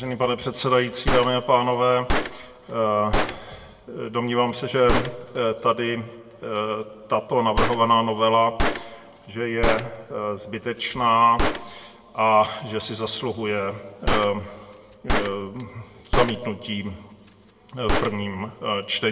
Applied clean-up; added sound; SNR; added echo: none; Gunshot, gunfire; 5 dB; reverberation time 1.0 s.